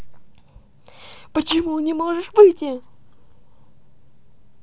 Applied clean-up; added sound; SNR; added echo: none; none; none; none.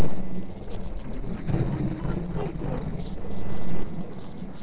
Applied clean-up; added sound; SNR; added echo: neural separator model SepFormer DNS4.